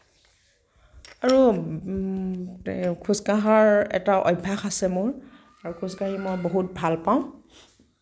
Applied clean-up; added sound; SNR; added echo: none; none; none; none.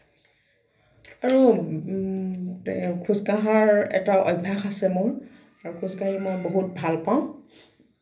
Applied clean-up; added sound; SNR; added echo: none; none; none; reverberation time 0.3 s.